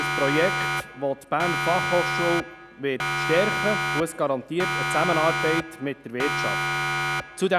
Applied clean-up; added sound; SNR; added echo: none; Siren; 1 dB; none.